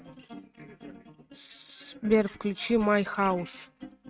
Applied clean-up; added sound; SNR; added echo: neural mask model RNNoise.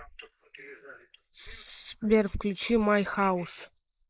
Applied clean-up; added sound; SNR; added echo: neural mask model Resemble Enhance denoiser.